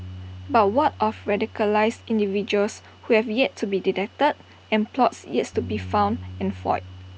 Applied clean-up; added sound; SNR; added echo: none; Bass guitar; 16 dB; none.